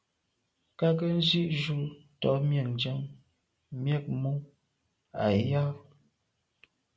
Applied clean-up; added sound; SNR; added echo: none; none; none; none.